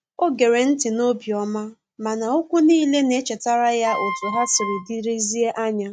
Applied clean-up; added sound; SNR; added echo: neural mask model RNNoise.